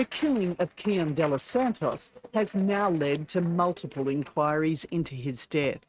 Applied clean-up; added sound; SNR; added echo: neural mask model RNNoise.